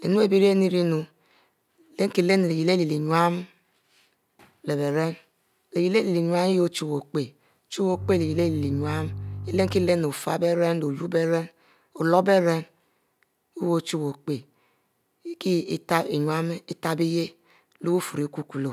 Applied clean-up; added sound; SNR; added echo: none; Bowed string instrument; 9 dB; none.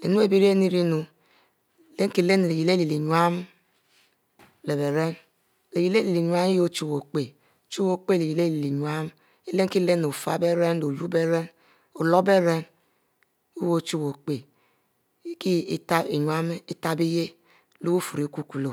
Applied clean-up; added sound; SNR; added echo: none; none; none; none.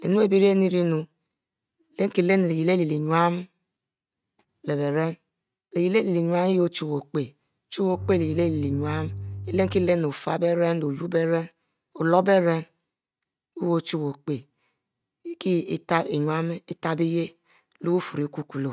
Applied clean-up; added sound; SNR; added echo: neural mask model RNNoise.